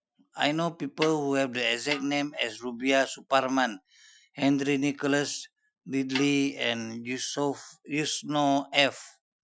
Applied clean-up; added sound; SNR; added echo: classical method Wiener filter.